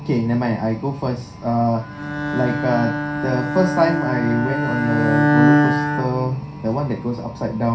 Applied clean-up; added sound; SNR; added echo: none; Bowed string instrument; 1 dB; reverberation time 0.3 s.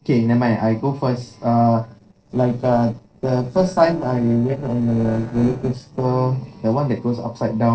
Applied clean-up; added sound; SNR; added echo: neural separator model SepFormer DNS4.